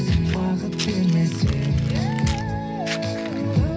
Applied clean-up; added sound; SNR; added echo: none; Fire; 16 dB; reverberation time 0.4 s.